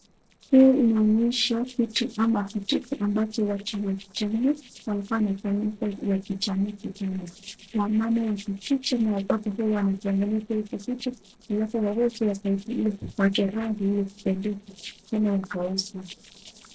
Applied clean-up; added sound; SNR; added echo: neural separator model SepFormer DNS4.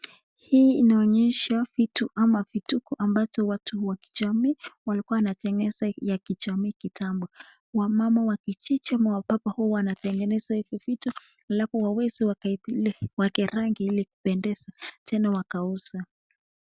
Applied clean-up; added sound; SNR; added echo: none; none; none; none.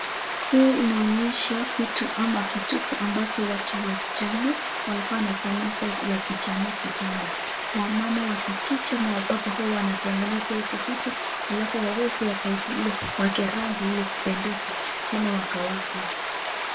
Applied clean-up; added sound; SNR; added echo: none; Stream; 2 dB; reverberation time 0.2 s.